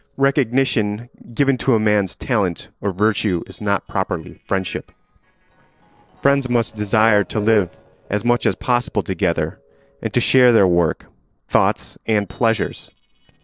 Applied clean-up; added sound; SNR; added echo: neural separator model SepFormer DNS4.